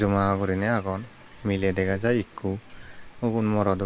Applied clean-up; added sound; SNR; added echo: none; Meow; 17 dB; none.